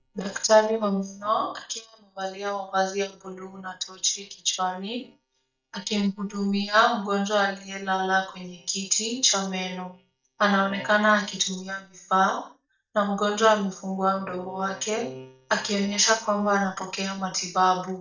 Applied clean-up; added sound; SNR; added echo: neural mask model DeepFilterNet 3.